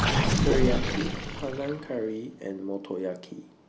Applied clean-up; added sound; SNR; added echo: none; Gurgling; -3 dB; none.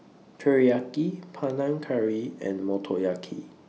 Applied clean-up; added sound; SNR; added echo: none; none; none; none.